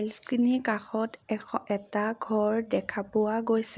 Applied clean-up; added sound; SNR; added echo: none; none; none; none.